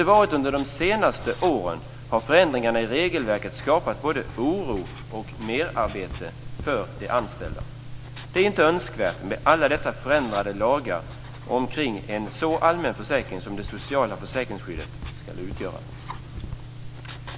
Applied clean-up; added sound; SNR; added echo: none; Writing; 12 dB; none.